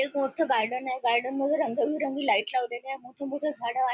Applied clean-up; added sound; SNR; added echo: none; none; none; none.